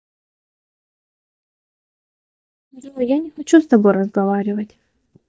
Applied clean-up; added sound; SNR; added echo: neural mask model DeepFilterNet 3.